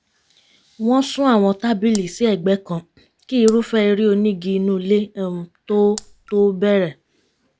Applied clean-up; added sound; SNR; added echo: none; Raindrop; 18 dB; none.